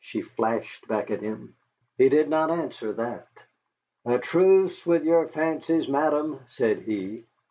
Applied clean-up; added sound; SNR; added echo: none; none; none; none.